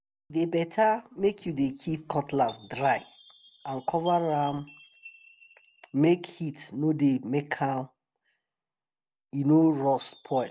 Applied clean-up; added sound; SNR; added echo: none; Chime; 20 dB; none.